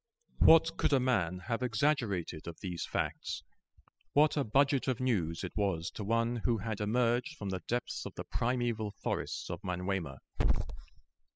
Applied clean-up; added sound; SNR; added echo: classical method spectral subtraction.